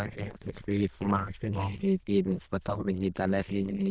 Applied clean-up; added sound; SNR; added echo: neural diffusion model UNIVERSE++.